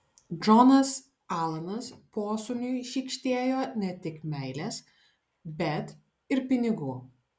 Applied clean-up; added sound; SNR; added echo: none; none; none; none.